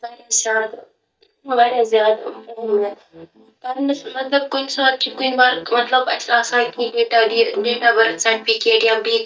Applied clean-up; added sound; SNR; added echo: neural mask model DeepFilterNet 3.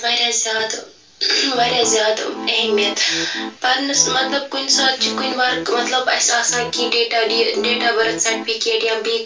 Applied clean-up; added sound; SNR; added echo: none; Accordion; 11 dB; reverberation time 0.2 s.